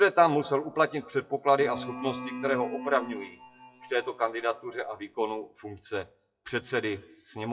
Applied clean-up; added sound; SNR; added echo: classical method WPE with log-MMSE.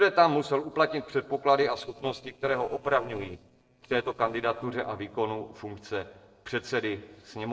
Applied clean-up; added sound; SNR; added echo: neural separator model SepFormer DNS4.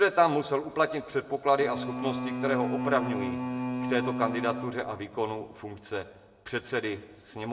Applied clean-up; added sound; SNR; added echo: none; Bowed string instrument; 3 dB; reverberation time 1.0 s.